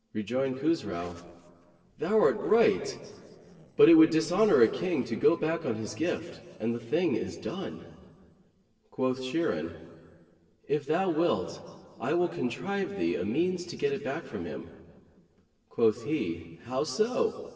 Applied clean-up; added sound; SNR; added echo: neural separator model SepFormer DNS4.